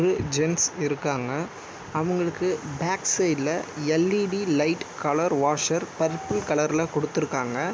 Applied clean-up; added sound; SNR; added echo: none; none; none; none.